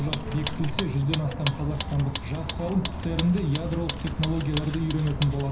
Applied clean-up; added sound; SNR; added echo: none; Vehicle; 3 dB; reverberation time 0.5 s.